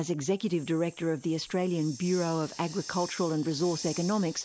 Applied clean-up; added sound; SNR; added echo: none; Hiss; 16 dB; none.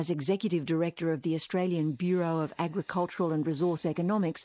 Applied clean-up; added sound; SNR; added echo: neural mask model RNNoise.